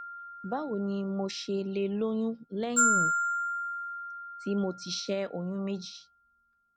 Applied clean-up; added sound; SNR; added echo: none; Glockenspiel; 1 dB; none.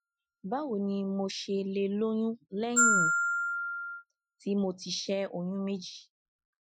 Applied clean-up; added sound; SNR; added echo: classical method Wiener filter.